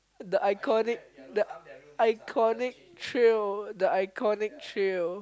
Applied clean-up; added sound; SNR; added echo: none; none; none; none.